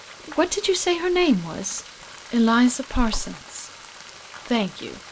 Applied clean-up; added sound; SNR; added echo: none; Frying (food); 18 dB; none.